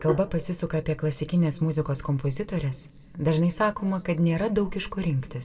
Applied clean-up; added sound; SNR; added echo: none; Hands; 17 dB; reverberation time 1.3 s.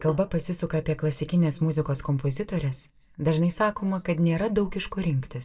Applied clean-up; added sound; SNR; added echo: neural mask model DeepFilterNet 3.